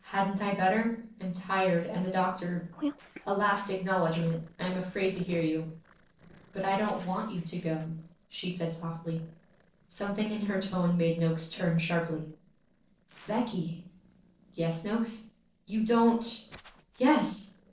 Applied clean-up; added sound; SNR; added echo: neural separator model SepFormer DNS4.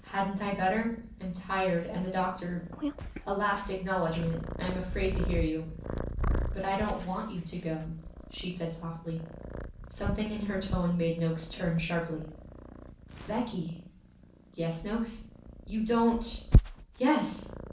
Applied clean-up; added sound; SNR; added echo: none; Purr; 3 dB; reverberation time 0.6 s.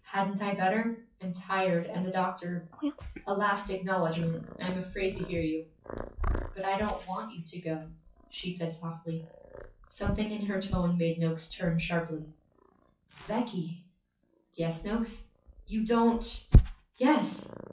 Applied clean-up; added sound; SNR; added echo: classical method WPE with log-MMSE.